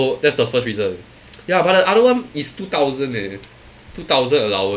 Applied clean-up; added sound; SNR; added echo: none; none; none; none.